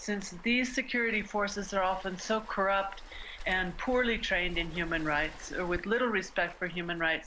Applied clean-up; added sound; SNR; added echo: none; Waves, surf; 13 dB; none.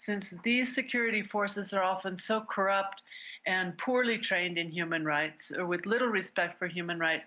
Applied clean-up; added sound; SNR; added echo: none; none; none; none.